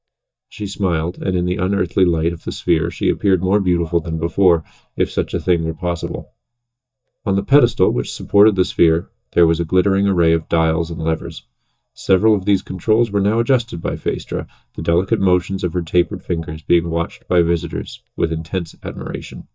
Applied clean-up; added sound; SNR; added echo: neural mask model DeepFilterNet 3.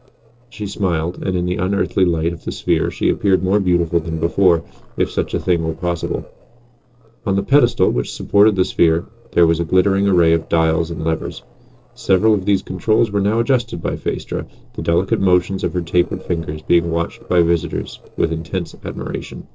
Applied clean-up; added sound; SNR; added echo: neural separator model SepFormer DNS4.